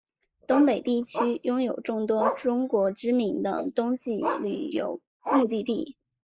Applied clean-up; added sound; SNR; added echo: neural mask model Resemble Enhance denoiser.